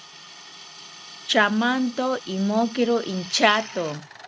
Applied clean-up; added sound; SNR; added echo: none; Drill; 17 dB; none.